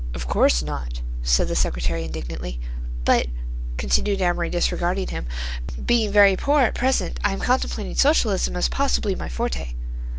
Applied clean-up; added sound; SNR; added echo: none; none; none; none.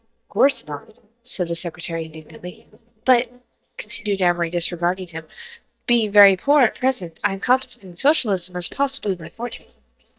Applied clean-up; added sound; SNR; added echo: neural mask model DeepFilterNet 3.